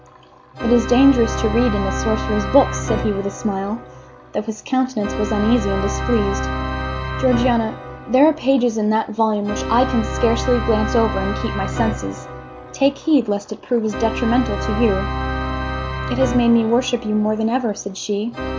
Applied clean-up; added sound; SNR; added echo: none; Organ; 6 dB; none.